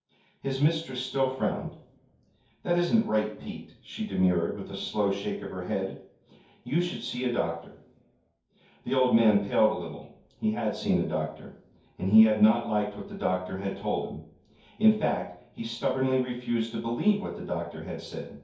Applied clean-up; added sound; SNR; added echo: none; none; none; reverberation time 0.6 s.